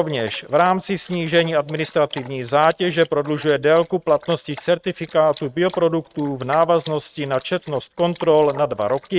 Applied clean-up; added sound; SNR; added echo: neural mask model RNNoise.